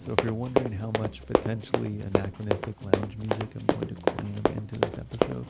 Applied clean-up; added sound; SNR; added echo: none; Run; -4 dB; none.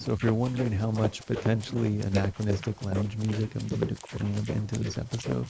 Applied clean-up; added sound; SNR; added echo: neural mask model Resemble Enhance denoiser.